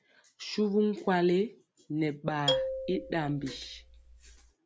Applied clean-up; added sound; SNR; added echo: none; Marimba, xylophone; 4 dB; none.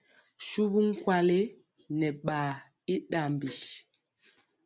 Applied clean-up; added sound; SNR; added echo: none; none; none; none.